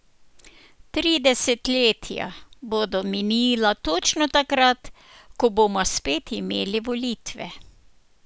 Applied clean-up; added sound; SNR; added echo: none; none; none; none.